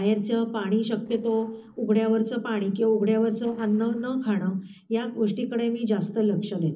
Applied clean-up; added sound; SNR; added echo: neural separator model SepFormer DNS4.